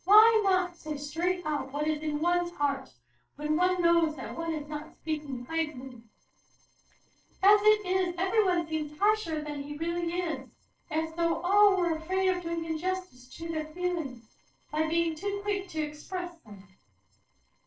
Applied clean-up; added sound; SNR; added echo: neural separator model SepFormer DNS4.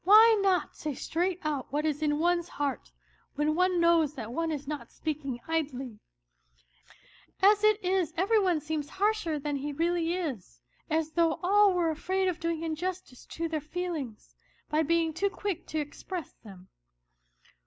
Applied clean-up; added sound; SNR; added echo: none; none; none; none.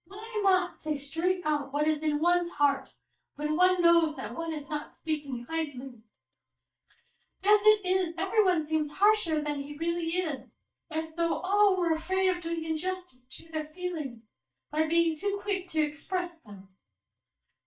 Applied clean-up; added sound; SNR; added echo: neural mask model DeepFilterNet 3.